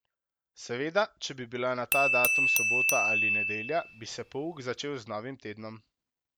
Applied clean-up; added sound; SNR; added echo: none; Glass / Bell; -5 dB; none.